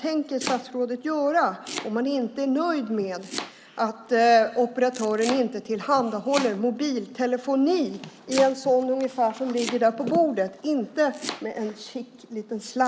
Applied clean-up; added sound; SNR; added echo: none; Domestic sounds, home sounds; 15 dB; none.